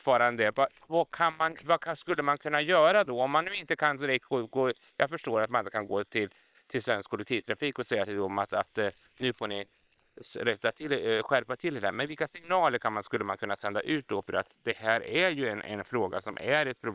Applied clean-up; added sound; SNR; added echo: neural separator model SepFormer WHAM!.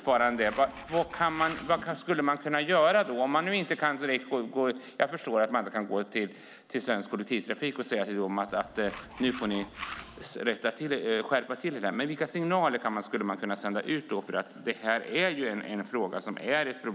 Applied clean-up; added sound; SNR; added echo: none; Tools; 14 dB; none.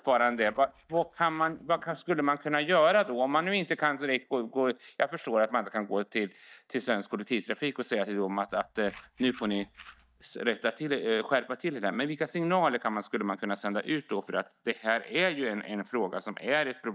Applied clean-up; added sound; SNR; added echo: neural mask model DeepFilterNet 3.